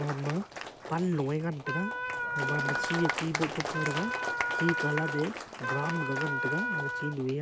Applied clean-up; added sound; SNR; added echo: none; Wind instrument, woodwind instrument + Applause; 1 dB; none.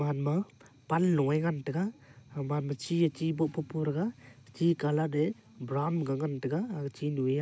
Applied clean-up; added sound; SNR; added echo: none; none; none; none.